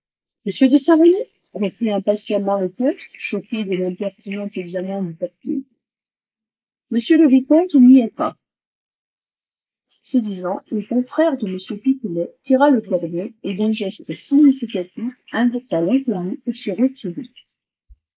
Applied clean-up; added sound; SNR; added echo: neural mask model Resemble Enhance denoiser.